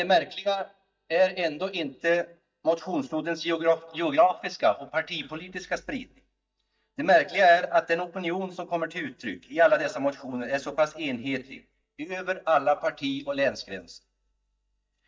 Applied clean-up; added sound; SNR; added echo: neural mask model DeepFilterNet 3.